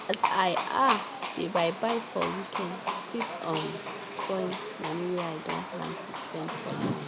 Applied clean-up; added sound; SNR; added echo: none; Livestock, farm animals, working animals; 1 dB; none.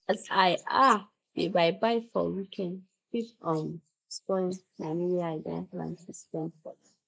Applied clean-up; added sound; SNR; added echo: neural mask model Resemble Enhance denoiser.